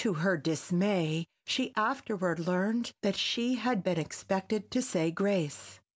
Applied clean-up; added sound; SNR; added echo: none; none; none; none.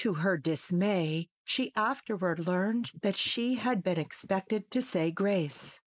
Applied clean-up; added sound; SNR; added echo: neural mask model Resemble Enhance denoiser.